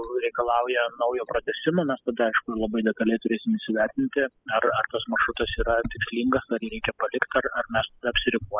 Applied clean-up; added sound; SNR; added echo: classical method spectral subtraction.